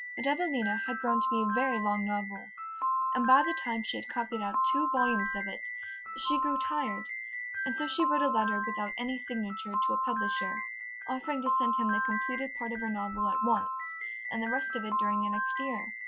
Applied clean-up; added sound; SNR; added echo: classical method Wiener filter.